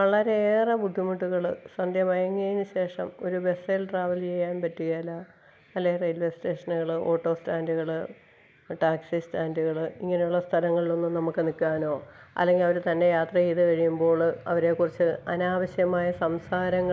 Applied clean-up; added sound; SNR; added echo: none; none; none; none.